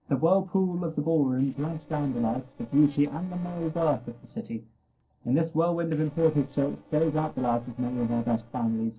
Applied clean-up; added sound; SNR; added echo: neural separator model SepFormer DNS4.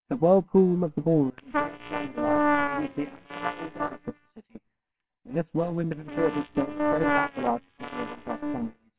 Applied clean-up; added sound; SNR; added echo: neural separator model SepFormer WHAMR!.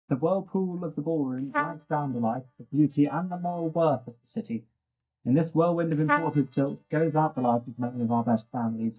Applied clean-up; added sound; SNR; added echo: neural mask model DeepFilterNet 3.